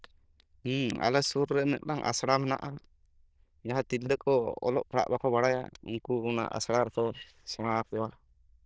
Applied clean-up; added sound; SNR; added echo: neural diffusion model UNIVERSE++.